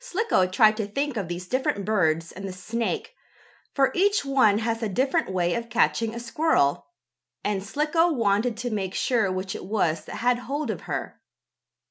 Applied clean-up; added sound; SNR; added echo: none; none; none; none.